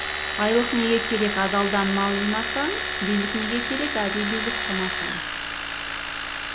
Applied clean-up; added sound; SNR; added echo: none; Domestic sounds, home sounds; 0 dB; none.